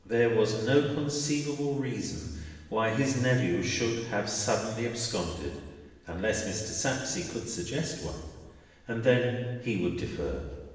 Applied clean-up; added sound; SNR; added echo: none; none; none; reverberation time 1.2 s.